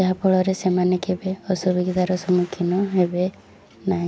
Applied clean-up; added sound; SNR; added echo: none; none; none; none.